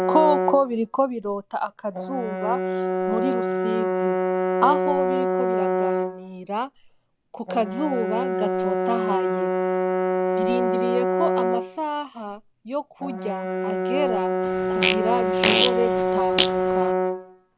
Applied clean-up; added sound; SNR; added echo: none; Brass instrument + Fart; -3 dB; none.